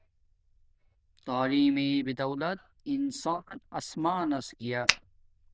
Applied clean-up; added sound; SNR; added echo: neural diffusion model UNIVERSE++.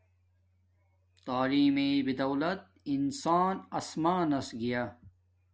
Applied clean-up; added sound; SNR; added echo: none; none; none; none.